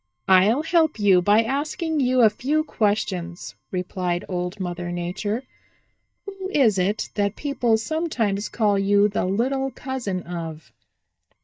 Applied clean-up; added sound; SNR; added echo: neural mask model DeepFilterNet 3.